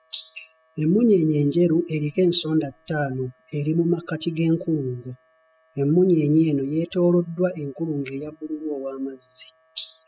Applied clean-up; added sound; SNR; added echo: classical method spectral subtraction.